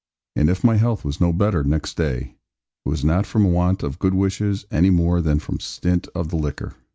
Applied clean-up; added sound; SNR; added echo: none; none; none; none.